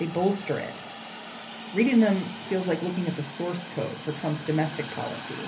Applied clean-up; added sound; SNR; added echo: none; Hiss; 12 dB; reverberation time 0.3 s.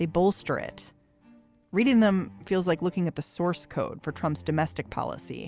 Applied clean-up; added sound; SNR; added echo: none; none; none; none.